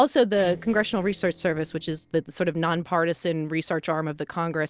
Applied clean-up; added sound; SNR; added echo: neural separator model SepFormer DNS4.